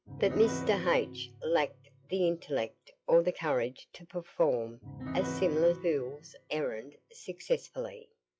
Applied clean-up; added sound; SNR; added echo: classical method log-MMSE.